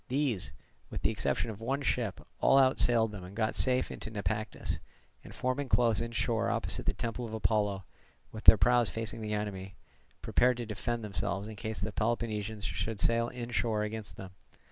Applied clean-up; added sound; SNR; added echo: none; none; none; none.